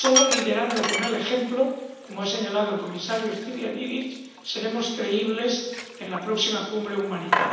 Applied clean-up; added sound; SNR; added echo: none; Sink (filling or washing); 5 dB; reverberation time 0.9 s.